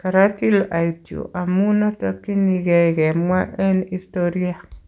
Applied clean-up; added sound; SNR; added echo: none; none; none; none.